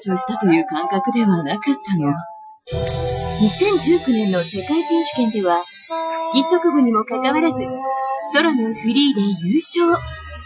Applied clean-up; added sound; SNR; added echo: classical method Wiener filter.